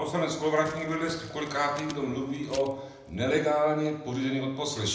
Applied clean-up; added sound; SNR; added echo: none; Crumpling, crinkling; 18 dB; reverberation time 0.8 s.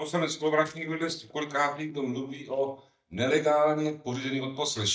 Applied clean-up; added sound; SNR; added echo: neural mask model DeepFilterNet 3.